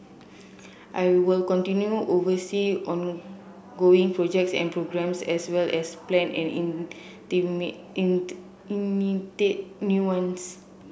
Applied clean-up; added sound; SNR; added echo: none; none; none; none.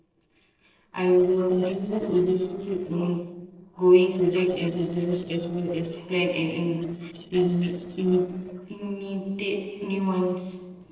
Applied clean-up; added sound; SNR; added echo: neural separator model SepFormer DNS4.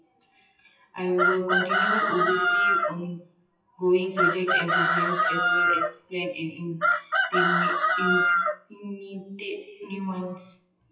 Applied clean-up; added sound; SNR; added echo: classical method WPE with log-MMSE.